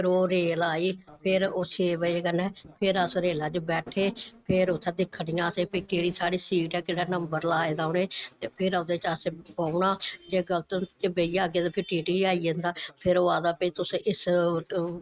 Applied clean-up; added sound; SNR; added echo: neural mask model RNNoise.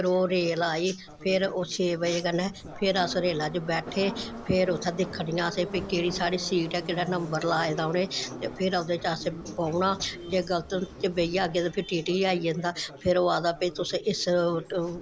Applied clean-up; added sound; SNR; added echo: none; Subway, metro, underground; 14 dB; none.